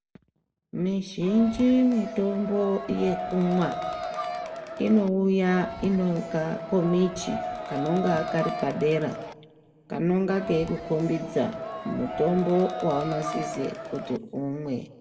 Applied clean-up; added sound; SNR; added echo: none; Crowd; 8 dB; reverberation time 1.4 s.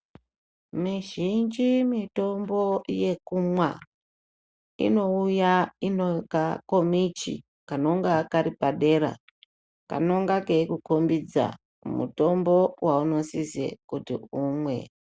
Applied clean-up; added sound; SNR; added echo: none; none; none; none.